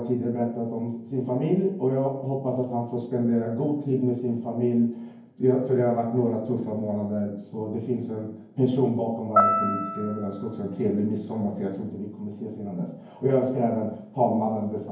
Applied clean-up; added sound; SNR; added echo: none; Piano; 1 dB; reverberation time 0.9 s.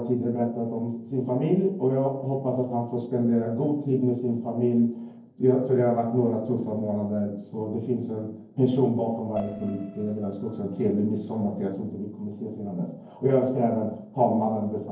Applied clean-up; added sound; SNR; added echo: neural separator model SepFormer DNS4.